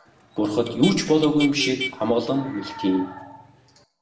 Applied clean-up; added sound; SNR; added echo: none; Motor vehicle (road); 13 dB; reverberation time 0.6 s.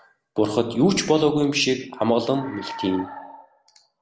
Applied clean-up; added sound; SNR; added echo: none; none; none; none.